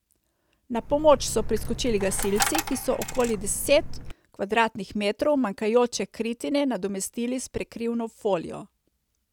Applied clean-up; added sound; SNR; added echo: none; Coin (dropping); 5 dB; none.